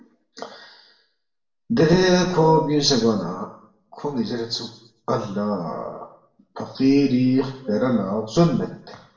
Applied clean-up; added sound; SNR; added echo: neural separator model SepFormer DNS4.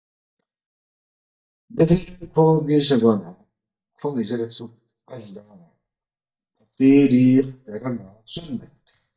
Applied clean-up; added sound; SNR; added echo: neural mask model DeepFilterNet 3.